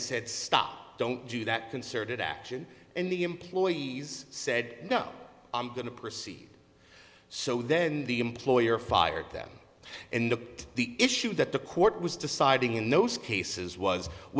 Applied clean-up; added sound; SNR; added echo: none; none; none; none.